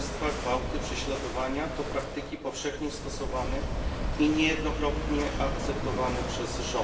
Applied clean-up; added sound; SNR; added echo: none; Walk, footsteps / Waves, surf / Wind; 2 dB; reverberation time 2.9 s.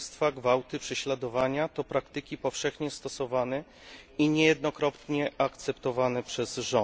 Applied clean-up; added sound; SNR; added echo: none; none; none; none.